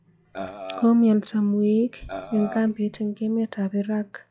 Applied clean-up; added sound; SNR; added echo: classical method log-MMSE.